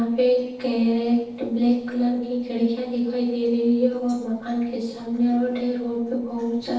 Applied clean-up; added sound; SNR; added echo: neural separator model SepFormer DNS4.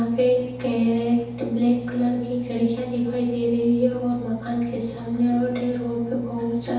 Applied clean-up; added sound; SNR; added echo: none; Engine; 15 dB; reverberation time 0.9 s.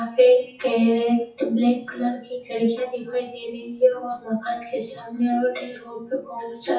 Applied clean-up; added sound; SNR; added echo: classical method WPE with log-MMSE.